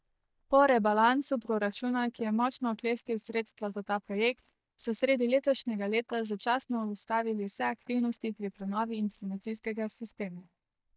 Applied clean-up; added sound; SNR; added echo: neural mask model DeepFilterNet 3.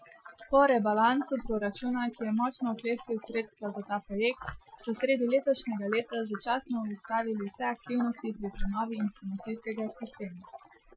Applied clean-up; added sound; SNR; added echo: classical method Wiener filter.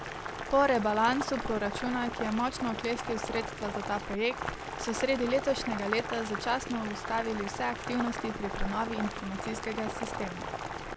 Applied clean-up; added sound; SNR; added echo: none; Boiling; 5 dB; none.